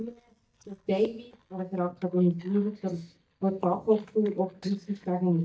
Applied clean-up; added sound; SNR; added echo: neural mask model DeepFilterNet 3.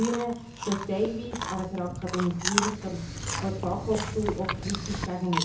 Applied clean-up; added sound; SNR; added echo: none; Chewing, mastication; 3 dB; reverberation time 0.6 s.